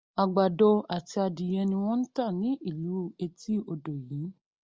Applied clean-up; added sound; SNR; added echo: none; none; none; none.